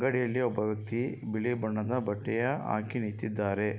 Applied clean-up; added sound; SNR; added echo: none; none; none; none.